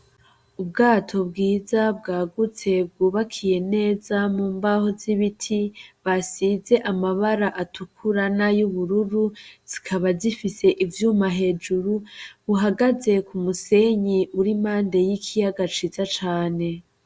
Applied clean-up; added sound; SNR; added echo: none; none; none; none.